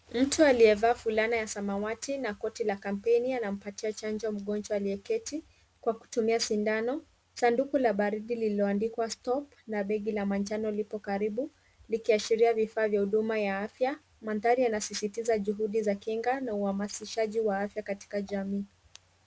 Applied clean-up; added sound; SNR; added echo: none; none; none; none.